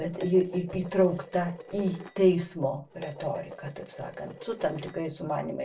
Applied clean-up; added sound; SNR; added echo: none; Dishes, pots, and pans; 17 dB; reverberation time 0.1 s.